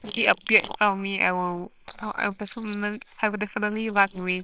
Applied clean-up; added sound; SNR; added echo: neural separator model SepFormer WHAMR!.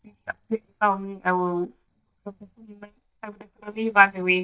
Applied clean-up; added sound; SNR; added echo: neural mask model DeepFilterNet 3.